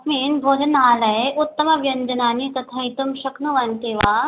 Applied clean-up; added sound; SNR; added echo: none; none; none; none.